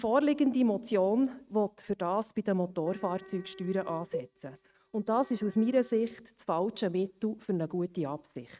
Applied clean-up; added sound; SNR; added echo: neural mask model RNNoise.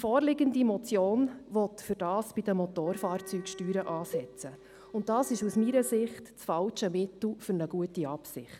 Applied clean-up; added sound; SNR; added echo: none; Cowbell + Wind instrument, woodwind instrument; 15 dB; none.